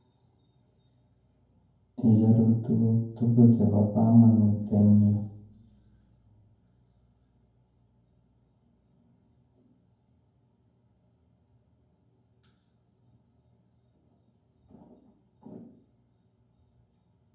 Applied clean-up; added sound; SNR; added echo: none; none; none; reverberation time 0.9 s.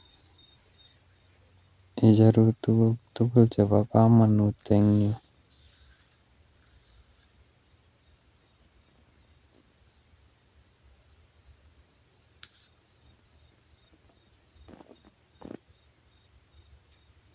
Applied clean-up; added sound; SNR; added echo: none; none; none; none.